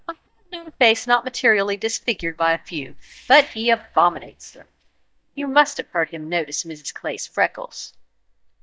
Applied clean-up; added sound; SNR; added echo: neural mask model DeepFilterNet 3.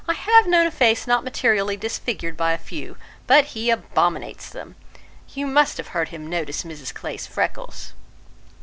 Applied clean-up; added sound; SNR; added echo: none; none; none; none.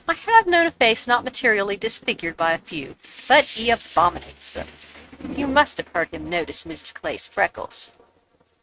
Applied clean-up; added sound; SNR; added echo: neural mask model RNNoise.